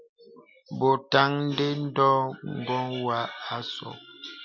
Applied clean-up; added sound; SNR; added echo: none; none; none; none.